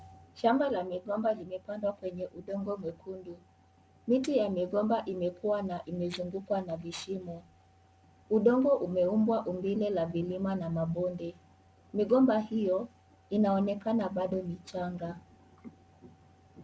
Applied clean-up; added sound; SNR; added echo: none; none; none; none.